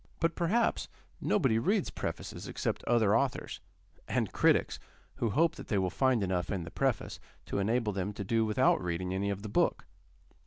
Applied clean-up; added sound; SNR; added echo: none; none; none; none.